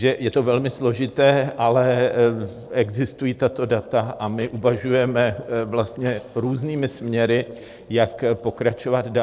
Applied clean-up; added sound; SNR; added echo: neural separator model SepFormer DNS4.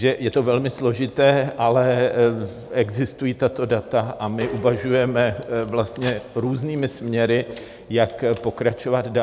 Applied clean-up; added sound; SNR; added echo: none; Dishes, pots, and pans; 17 dB; none.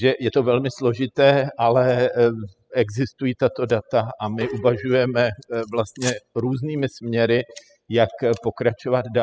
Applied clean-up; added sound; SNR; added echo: classical method spectral subtraction.